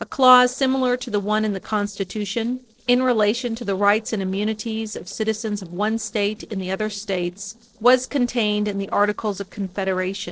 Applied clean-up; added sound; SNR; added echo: neural separator model SepFormer DNS4.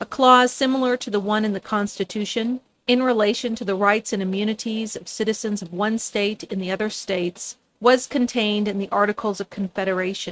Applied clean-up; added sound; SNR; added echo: neural mask model RNNoise.